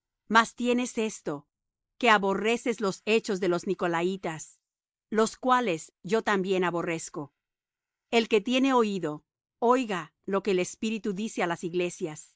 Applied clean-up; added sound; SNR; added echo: neural mask model Resemble Enhance denoiser.